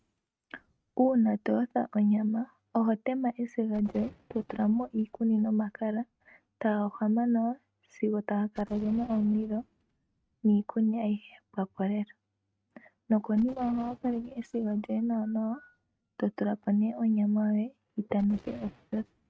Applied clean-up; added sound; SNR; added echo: neural mask model RNNoise.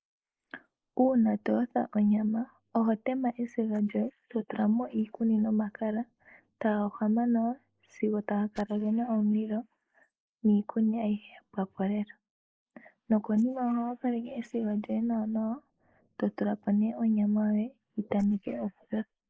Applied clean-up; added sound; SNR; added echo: neural mask model Resemble Enhance denoiser.